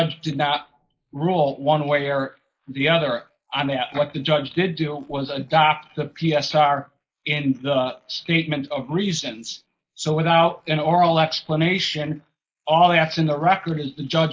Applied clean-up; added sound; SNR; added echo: neural mask model Resemble Enhance denoiser.